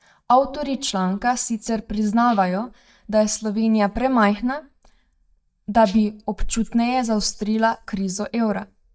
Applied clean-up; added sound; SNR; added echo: neural mask model DeepFilterNet 3.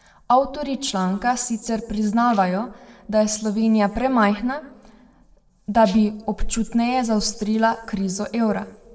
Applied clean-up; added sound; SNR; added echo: neural separator model SepFormer DNS4.